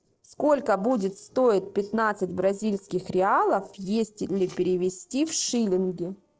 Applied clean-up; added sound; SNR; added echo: neural separator model SepFormer DNS4.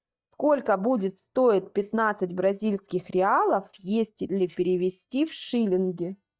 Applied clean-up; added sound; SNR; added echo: neural mask model DeepFilterNet 3.